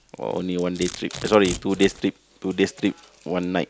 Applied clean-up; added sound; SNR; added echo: none; Domestic sounds, home sounds; 16 dB; none.